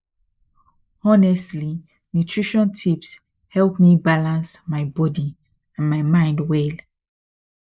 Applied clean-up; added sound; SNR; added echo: neural mask model Resemble Enhance denoiser.